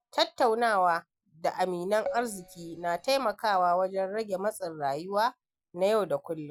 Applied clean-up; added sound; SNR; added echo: none; Keyboard (musical); 12 dB; none.